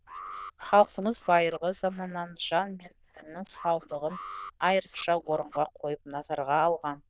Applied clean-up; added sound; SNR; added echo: neural diffusion model UNIVERSE++.